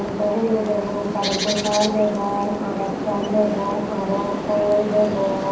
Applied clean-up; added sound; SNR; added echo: none; Bird; 5 dB; reverberation time 0.8 s.